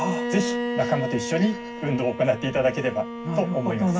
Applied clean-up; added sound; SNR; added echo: none; Bowed string instrument; 6 dB; reverberation time 0.4 s.